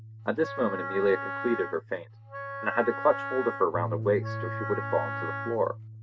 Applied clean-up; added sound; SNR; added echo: none; Wind instrument, woodwind instrument + Bass guitar; 6 dB; none.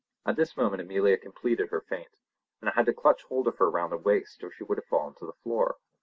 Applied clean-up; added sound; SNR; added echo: none; none; none; none.